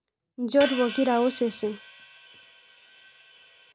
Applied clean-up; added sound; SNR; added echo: none; Hi-hat; 12 dB; none.